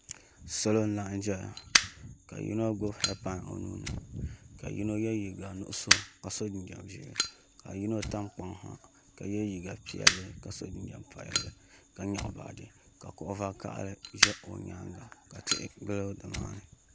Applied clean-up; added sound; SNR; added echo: none; Fire; -1 dB; none.